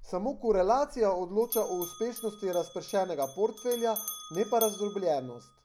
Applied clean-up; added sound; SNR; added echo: none; Bell; 13 dB; none.